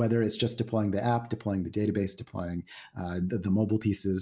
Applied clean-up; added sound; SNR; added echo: none; none; none; none.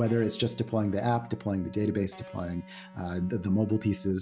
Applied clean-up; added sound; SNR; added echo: none; Electric guitar; 18 dB; none.